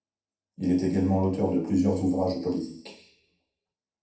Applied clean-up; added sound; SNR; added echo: none; none; none; reverberation time 0.7 s.